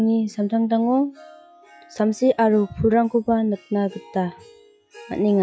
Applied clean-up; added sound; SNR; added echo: classical method log-MMSE.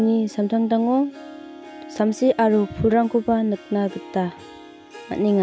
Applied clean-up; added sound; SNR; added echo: none; Harp; 19 dB; none.